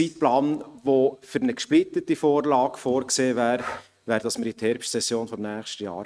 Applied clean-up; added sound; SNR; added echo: neural mask model RNNoise.